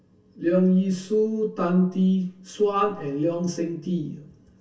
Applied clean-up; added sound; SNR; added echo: none; none; none; reverberation time 0.2 s.